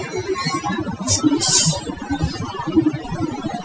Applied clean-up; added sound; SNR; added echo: classical method Wiener filter.